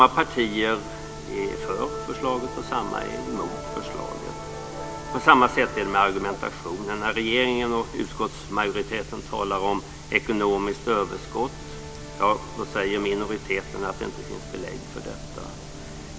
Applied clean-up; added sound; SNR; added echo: none; Musical instrument; 13 dB; none.